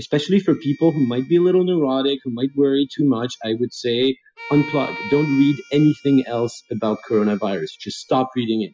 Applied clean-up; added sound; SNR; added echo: classical method spectral subtraction.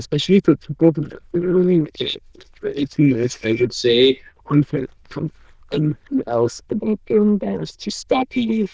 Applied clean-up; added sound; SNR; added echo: neural diffusion model UNIVERSE++.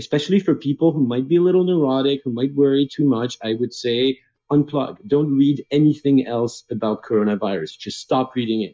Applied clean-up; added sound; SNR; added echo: neural mask model DeepFilterNet 3.